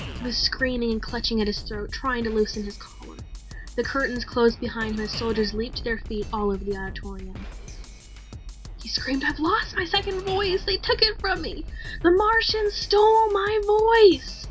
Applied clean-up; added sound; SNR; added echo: none; Drum kit; 12 dB; reverberation time 0.3 s.